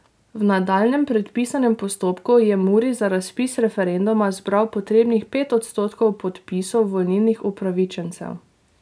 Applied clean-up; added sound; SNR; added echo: none; none; none; none.